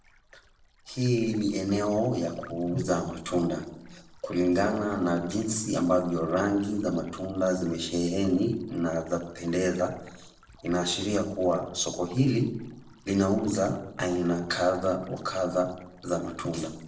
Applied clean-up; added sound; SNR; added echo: neural separator model SepFormer DNS4.